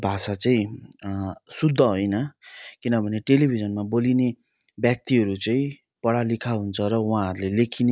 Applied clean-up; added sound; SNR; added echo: none; none; none; none.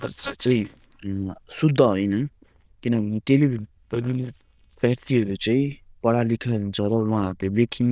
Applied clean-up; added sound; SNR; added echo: neural diffusion model UNIVERSE++.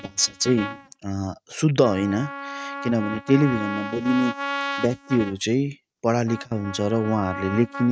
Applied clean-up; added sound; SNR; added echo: neural mask model RNNoise.